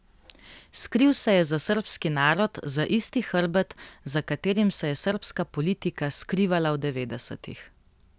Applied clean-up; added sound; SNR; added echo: none; none; none; none.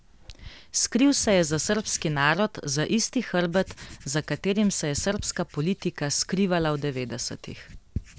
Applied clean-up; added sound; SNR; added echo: none; Writing; 18 dB; none.